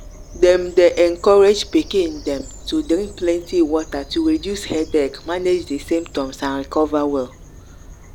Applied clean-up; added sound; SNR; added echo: none; Bird vocalization, bird call, bird song; 18 dB; none.